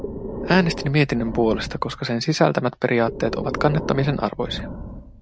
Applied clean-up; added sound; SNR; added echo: none; Breathing; 10 dB; none.